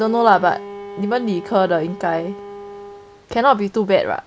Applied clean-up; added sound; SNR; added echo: none; Bowed string instrument; 16 dB; none.